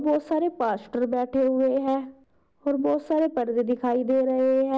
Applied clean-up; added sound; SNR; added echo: none; none; none; none.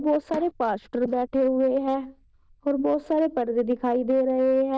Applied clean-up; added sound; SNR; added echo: neural diffusion model UNIVERSE++.